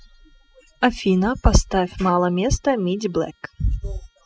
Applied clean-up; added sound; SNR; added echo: classical method spectral subtraction.